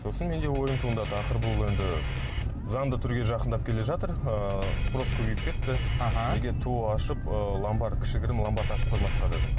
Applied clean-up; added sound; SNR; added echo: none; Drum kit; 14 dB; none.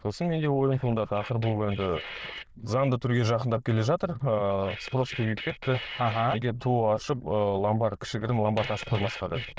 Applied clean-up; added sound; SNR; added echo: neural diffusion model UNIVERSE++.